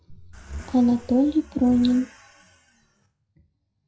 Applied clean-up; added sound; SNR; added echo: classical method WPE with log-MMSE.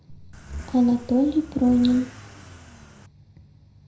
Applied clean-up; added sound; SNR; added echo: none; Accelerating, revving, vroom / Car; 16 dB; reverberation time 0.5 s.